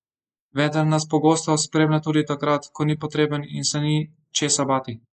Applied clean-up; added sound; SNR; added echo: neural mask model Resemble Enhance denoiser.